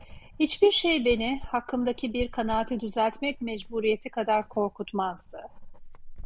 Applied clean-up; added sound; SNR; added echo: none; Writing; 14 dB; none.